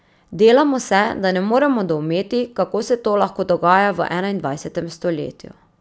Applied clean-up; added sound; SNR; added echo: none; none; none; none.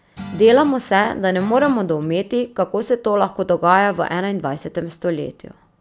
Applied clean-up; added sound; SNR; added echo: none; Guitar; 17 dB; none.